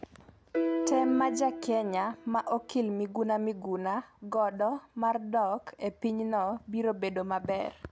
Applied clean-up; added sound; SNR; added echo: none; Piano; 5 dB; none.